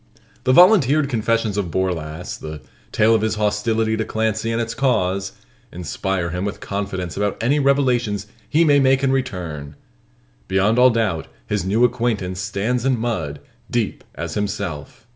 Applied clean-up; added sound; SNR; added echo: none; none; none; none.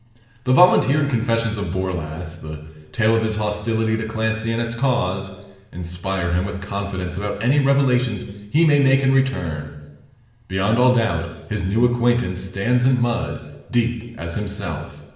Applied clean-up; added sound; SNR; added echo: none; none; none; reverberation time 1.0 s.